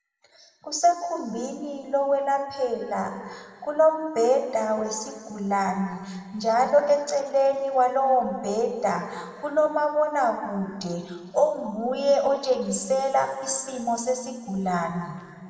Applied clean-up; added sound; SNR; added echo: none; none; none; reverberation time 1.9 s.